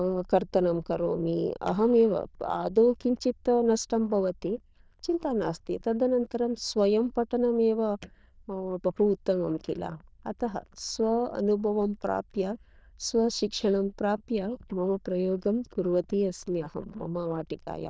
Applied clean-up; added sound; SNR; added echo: neural diffusion model UNIVERSE++.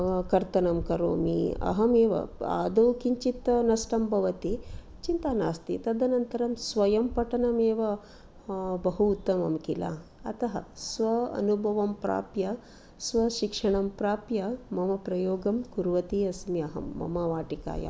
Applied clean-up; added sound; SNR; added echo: none; none; none; none.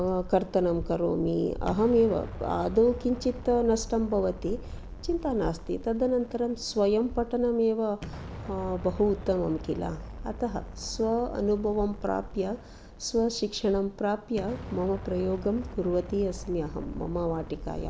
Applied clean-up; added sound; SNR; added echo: none; Explosion; 13 dB; none.